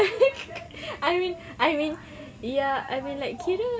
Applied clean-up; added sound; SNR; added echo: none; none; none; none.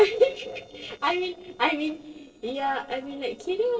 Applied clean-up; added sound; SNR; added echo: neural separator model SepFormer DNS4.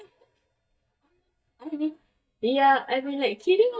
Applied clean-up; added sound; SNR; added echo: neural mask model DeepFilterNet 3.